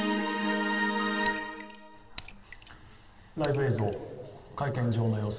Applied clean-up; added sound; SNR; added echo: none; Raindrop / Splash, splatter; 18 dB; reverberation time 2.2 s.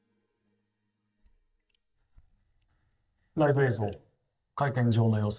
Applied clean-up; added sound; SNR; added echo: neural mask model DeepFilterNet 3.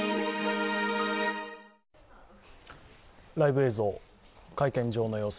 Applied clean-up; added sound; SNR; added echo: none; none; none; none.